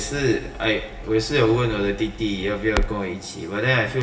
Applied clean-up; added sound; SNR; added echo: none; Crackle; 10 dB; reverberation time 1.0 s.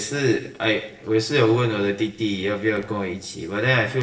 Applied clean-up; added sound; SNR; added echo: neural separator model SepFormer DNS4.